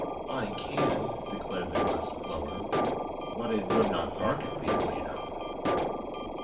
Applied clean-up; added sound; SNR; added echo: none; Alarm; -4 dB; reverberation time 2.3 s.